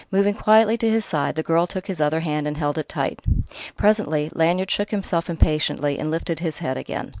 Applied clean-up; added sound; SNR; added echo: none; none; none; none.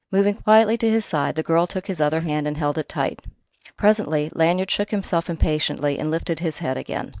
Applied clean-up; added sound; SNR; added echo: neural mask model DeepFilterNet 3.